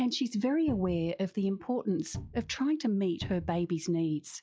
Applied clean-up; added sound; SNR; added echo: classical method log-MMSE.